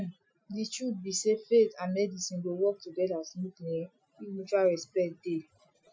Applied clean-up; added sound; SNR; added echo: classical method Wiener filter.